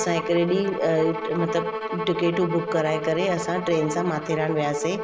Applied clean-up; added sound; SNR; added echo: none; Bowed string instrument; 6 dB; none.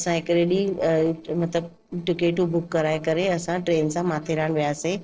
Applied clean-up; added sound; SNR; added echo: neural separator model SepFormer DNS4.